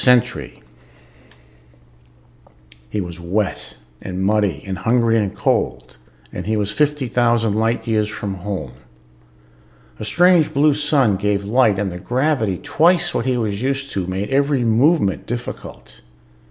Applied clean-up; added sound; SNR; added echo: none; none; none; none.